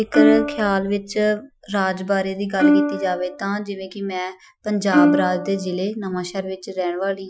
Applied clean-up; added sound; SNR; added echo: classical method Wiener filter.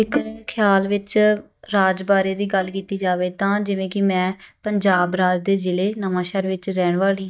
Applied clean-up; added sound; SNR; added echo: neural mask model DeepFilterNet 3.